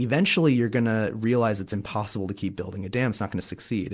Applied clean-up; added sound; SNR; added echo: none; none; none; none.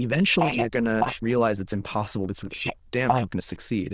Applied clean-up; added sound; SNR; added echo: neural diffusion model UNIVERSE++.